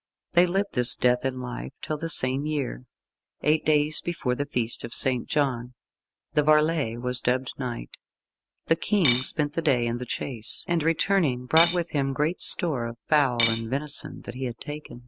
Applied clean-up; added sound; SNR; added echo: none; Cutlery, silverware / Dishes, pots, and pans; 3 dB; none.